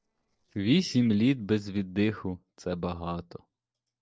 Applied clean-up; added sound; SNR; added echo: neural separator model SepFormer DNS4.